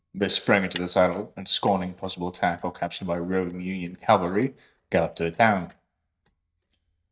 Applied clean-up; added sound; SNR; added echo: neural mask model DeepFilterNet 3.